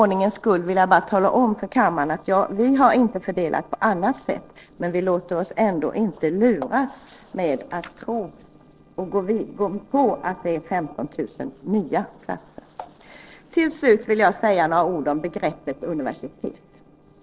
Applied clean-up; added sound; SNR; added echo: neural separator model SepFormer DNS4.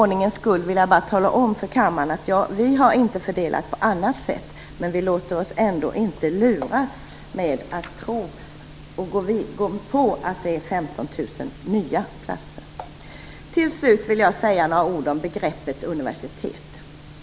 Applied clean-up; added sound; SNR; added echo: none; none; none; none.